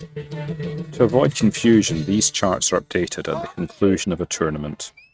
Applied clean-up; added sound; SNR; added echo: neural mask model RNNoise.